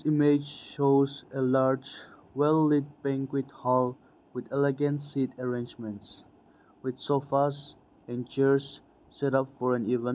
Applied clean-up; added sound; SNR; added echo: none; none; none; none.